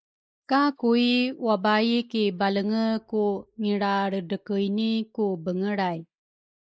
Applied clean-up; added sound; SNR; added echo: neural mask model Resemble Enhance denoiser.